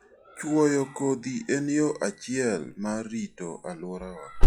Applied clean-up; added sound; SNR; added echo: classical method log-MMSE.